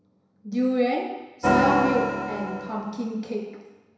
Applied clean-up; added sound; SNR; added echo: none; Organ; -1 dB; reverberation time 1.0 s.